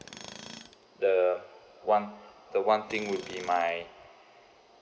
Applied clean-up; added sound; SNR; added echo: none; Tools; 19 dB; none.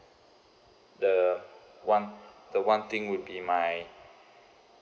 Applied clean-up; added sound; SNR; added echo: none; none; none; none.